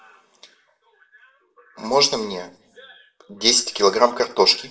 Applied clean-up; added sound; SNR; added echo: none; none; none; reverberation time 0.5 s.